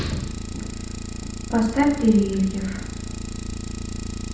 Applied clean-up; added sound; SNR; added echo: none; Idling; 6 dB; reverberation time 0.8 s.